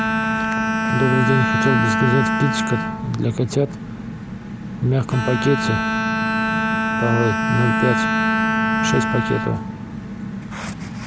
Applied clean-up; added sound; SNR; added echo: none; Bowed string instrument; -1 dB; none.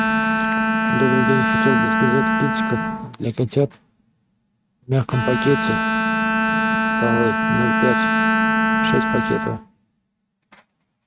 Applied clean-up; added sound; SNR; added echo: neural mask model RNNoise.